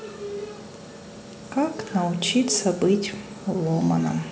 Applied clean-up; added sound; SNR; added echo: none; none; none; none.